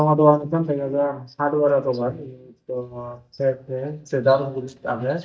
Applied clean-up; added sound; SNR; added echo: neural mask model DeepFilterNet 3.